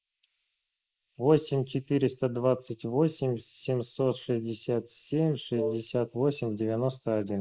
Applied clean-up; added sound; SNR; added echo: neural mask model Resemble Enhance denoiser.